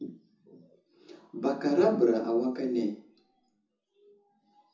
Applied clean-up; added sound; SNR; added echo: none; none; none; reverberation time 0.5 s.